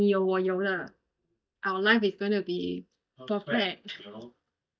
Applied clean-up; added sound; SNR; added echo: neural mask model DeepFilterNet 3.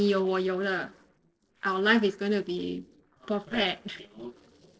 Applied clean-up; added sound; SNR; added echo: neural separator model SepFormer DNS4.